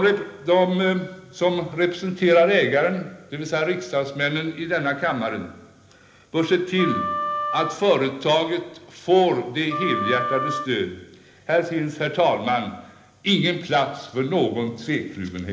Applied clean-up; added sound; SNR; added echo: none; Wind instrument, woodwind instrument; 6 dB; reverberation time 0.8 s.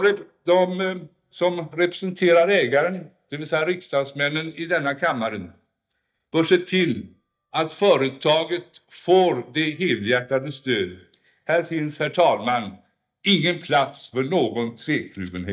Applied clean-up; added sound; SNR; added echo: neural mask model DeepFilterNet 3.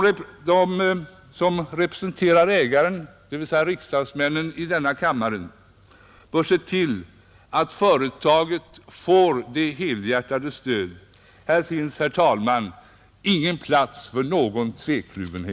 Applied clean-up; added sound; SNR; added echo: none; none; none; none.